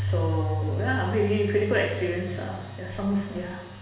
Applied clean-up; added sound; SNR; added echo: none; Keyboard (musical); 2 dB; reverberation time 1.1 s.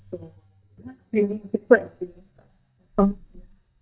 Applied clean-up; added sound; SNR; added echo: neural mask model DeepFilterNet 3.